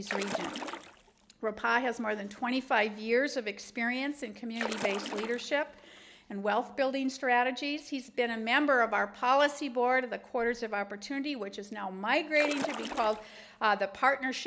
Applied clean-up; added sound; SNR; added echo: none; Splash, splatter; 8 dB; none.